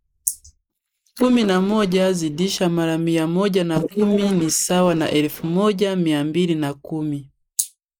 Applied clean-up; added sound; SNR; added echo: neural mask model Resemble Enhance denoiser.